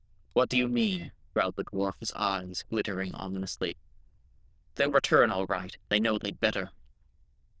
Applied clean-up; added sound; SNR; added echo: neural diffusion model UNIVERSE++.